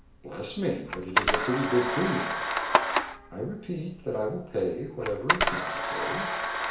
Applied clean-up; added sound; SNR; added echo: none; Camera; -2 dB; reverberation time 0.5 s.